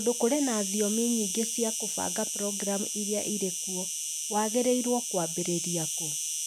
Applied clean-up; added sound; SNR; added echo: none; Insect; 3 dB; none.